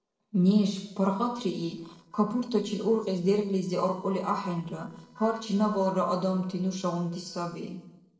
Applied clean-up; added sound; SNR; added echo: neural separator model SepFormer DNS4.